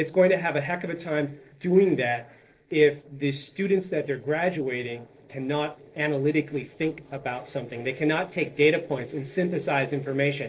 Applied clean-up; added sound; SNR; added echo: neural separator model SepFormer DNS4.